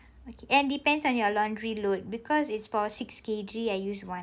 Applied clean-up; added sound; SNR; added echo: none; none; none; none.